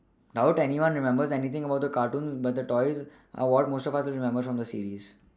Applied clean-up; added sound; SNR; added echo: none; none; none; none.